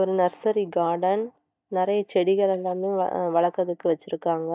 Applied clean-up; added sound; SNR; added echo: neural mask model DeepFilterNet 3.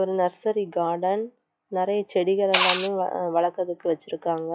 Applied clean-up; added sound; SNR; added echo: classical method log-MMSE.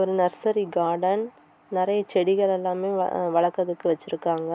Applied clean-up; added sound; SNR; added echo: none; none; none; none.